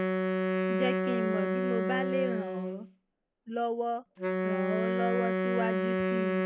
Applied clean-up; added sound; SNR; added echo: none; Wind instrument, woodwind instrument; -5 dB; none.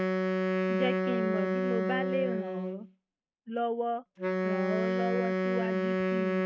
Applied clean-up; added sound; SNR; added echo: neural mask model RNNoise.